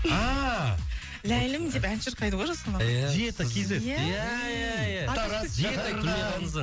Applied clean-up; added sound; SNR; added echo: none; none; none; none.